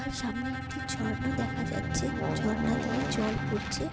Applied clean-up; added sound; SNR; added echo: none; Bowed string instrument + Aircraft; -1 dB; none.